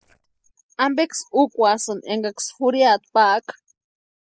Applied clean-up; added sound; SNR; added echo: neural separator model SepFormer DNS4.